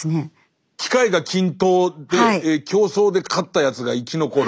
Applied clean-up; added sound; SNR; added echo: none; none; none; none.